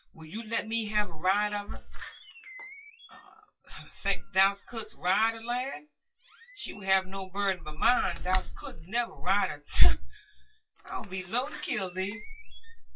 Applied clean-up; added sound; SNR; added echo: classical method WPE with log-MMSE.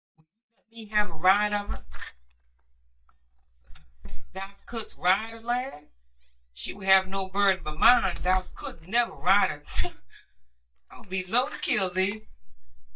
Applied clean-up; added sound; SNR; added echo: neural mask model DeepFilterNet 3.